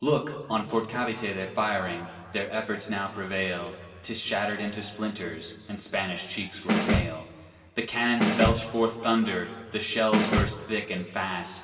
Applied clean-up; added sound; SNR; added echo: none; Snare drum; -1 dB; reverberation time 2.2 s.